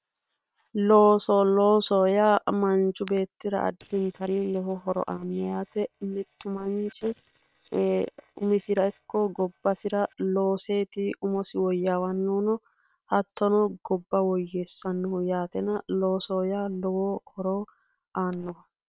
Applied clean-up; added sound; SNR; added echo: neural separator model SepFormer WHAM!.